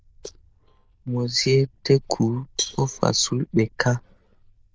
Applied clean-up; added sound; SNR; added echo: neural diffusion model UNIVERSE++.